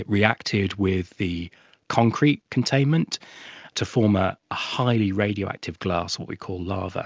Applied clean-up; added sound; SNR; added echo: none; none; none; none.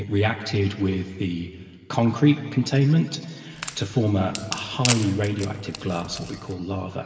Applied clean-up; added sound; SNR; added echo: none; Wood; 10 dB; reverberation time 2.2 s.